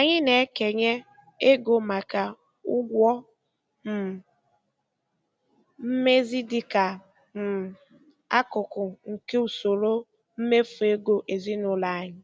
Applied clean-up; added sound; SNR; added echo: none; none; none; none.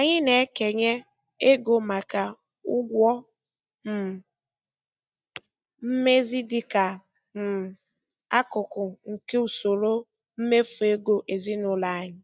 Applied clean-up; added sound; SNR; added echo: neural mask model DeepFilterNet 3.